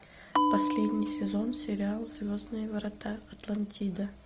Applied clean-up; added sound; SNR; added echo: none; Bell; 0 dB; none.